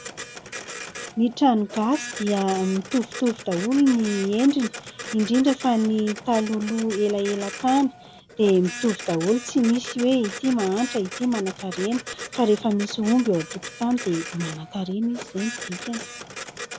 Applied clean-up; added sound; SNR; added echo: none; Printer; 13 dB; none.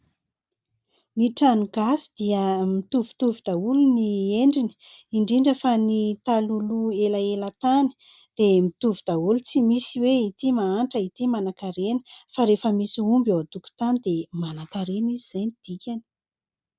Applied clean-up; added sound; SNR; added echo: none; none; none; none.